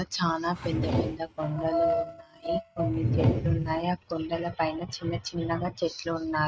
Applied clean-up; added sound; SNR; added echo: neural mask model RNNoise.